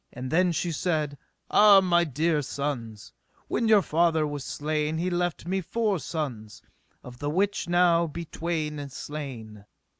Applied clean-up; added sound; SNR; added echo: none; none; none; none.